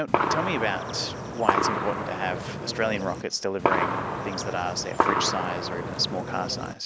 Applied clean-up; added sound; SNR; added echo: none; Gunshot, gunfire; -2 dB; none.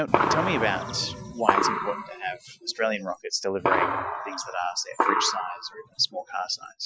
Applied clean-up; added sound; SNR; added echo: classical method Wiener filter.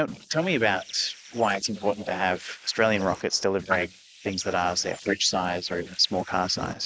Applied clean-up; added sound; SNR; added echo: neural mask model Resemble Enhance denoiser.